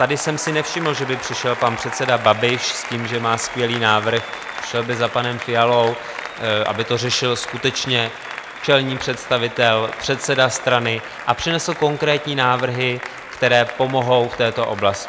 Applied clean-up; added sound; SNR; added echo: none; Applause; 11 dB; none.